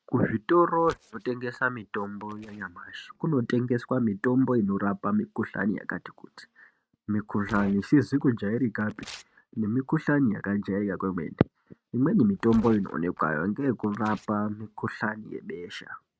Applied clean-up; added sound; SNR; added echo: neural mask model RNNoise.